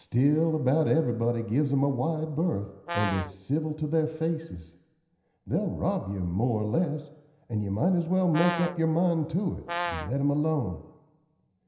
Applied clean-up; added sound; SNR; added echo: none; Brass instrument; 7 dB; reverberation time 0.9 s.